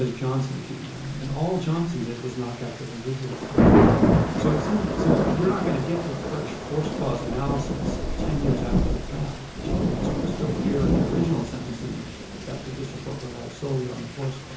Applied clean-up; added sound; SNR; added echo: none; Thunder / Rain; -4 dB; reverberation time 0.6 s.